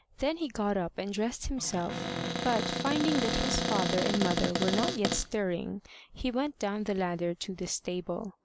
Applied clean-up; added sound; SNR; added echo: none; Cupboard open or close; 0 dB; none.